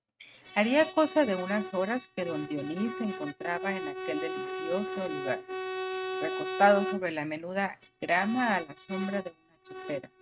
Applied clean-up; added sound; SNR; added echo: neural mask model RNNoise.